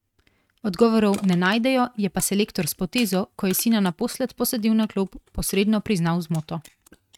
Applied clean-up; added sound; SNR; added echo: neural mask model RNNoise.